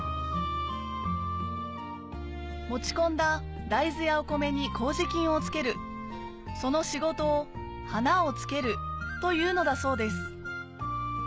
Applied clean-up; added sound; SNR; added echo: none; none; none; none.